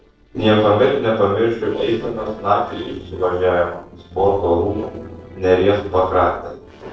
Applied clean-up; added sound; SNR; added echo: neural separator model SepFormer DNS4.